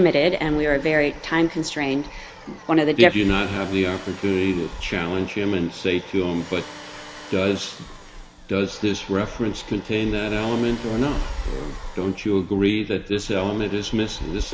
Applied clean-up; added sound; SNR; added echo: none; Tools + Domestic sounds, home sounds; 19 dB; none.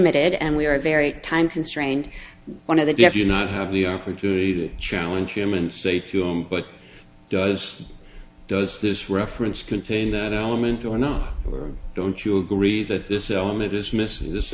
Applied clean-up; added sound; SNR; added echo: none; none; none; none.